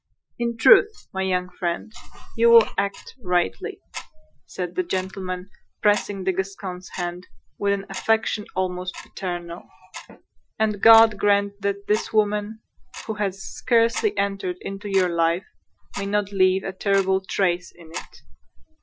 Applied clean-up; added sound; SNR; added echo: classical method Wiener filter.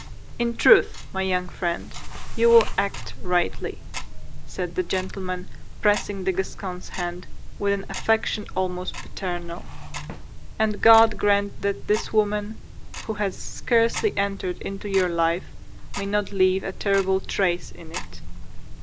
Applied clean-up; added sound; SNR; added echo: none; Tick-tock; 5 dB; none.